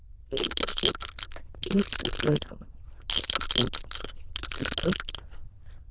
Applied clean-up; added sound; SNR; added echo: neural diffusion model UNIVERSE++.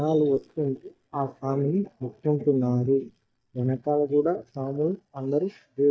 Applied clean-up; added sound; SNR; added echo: neural mask model DeepFilterNet 3.